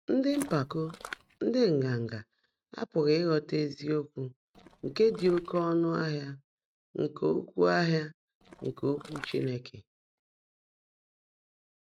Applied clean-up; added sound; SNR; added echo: neural mask model RNNoise.